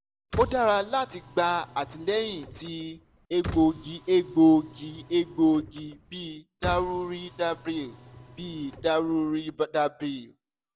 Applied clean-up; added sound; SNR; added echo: none; Car; 15 dB; none.